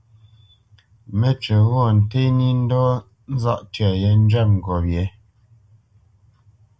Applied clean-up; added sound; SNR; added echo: none; none; none; none.